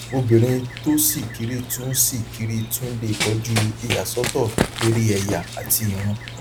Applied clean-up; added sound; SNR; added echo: none; Run; 8 dB; none.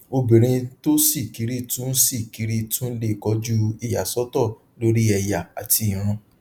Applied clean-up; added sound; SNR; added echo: none; none; none; none.